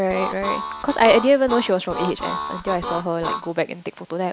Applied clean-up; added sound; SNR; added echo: none; Harmonica; 7 dB; none.